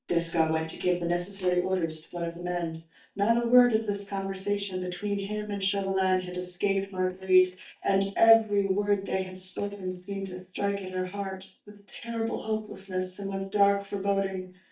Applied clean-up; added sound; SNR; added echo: neural mask model DeepFilterNet 3.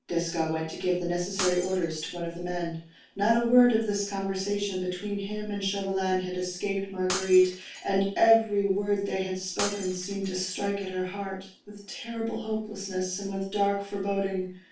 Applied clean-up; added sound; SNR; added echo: none; Shatter; 12 dB; reverberation time 0.3 s.